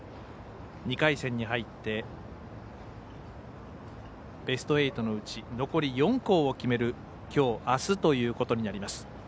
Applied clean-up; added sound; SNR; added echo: none; none; none; none.